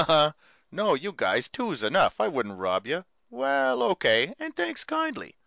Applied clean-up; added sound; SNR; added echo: none; none; none; none.